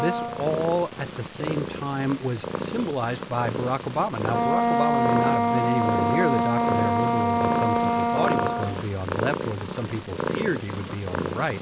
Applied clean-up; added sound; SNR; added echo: none; Purr + Wind instrument, woodwind instrument; -3 dB; none.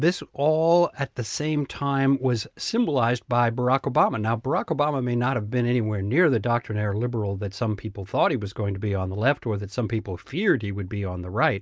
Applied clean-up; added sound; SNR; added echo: none; none; none; none.